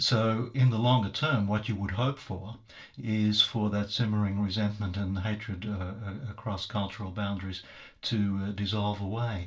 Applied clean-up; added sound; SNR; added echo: none; none; none; reverberation time 0.2 s.